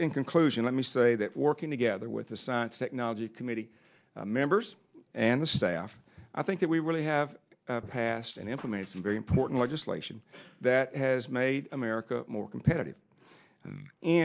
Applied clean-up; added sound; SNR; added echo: neural mask model Resemble Enhance denoiser.